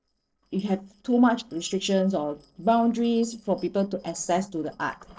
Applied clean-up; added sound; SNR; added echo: neural separator model SepFormer DNS4.